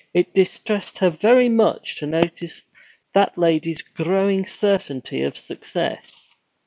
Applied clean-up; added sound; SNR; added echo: none; none; none; none.